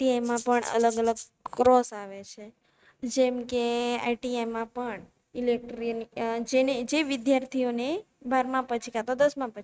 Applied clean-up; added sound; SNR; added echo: neural mask model RNNoise.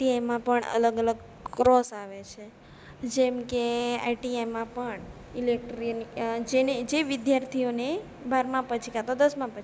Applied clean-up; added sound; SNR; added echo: none; none; none; none.